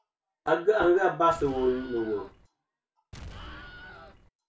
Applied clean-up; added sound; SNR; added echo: none; Explosion; 15 dB; reverberation time 0.3 s.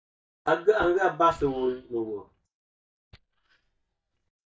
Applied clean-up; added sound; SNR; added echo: neural mask model DeepFilterNet 3.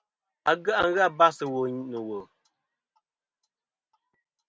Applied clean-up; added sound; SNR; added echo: none; none; none; none.